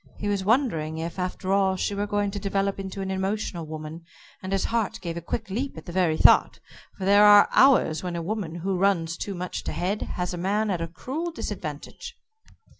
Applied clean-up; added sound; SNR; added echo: none; none; none; none.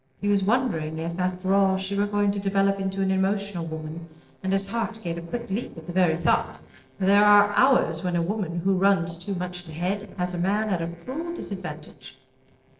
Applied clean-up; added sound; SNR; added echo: neural separator model SepFormer DNS4.